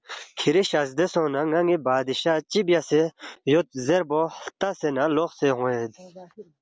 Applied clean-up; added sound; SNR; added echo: none; none; none; none.